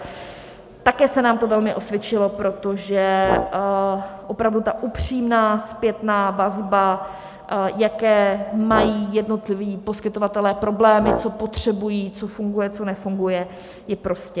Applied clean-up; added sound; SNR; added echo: none; Brass instrument; 6 dB; none.